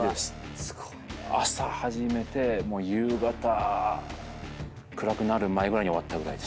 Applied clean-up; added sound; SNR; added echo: none; none; none; none.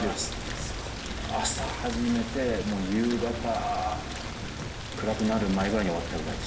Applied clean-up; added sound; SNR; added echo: none; Rain; 6 dB; reverberation time 0.9 s.